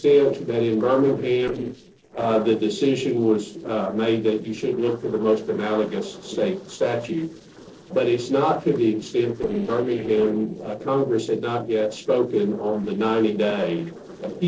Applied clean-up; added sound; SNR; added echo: neural separator model SepFormer DNS4.